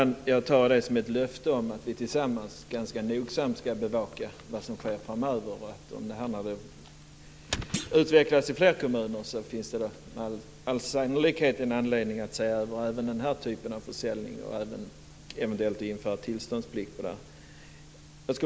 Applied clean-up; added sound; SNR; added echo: none; Thump, thud; 12 dB; none.